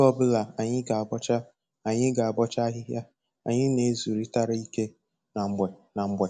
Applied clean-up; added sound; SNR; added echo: none; none; none; none.